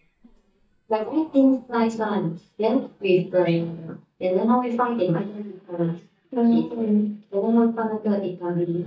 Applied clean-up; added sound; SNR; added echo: neural mask model DeepFilterNet 3.